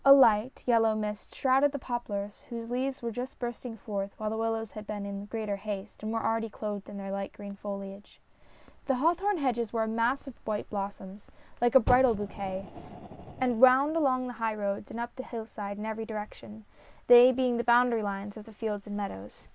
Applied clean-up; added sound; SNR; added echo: none; Fire; 12 dB; none.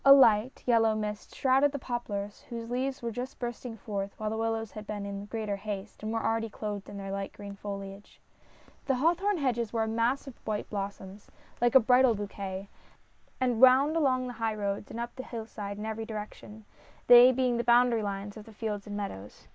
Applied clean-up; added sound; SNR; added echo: none; none; none; none.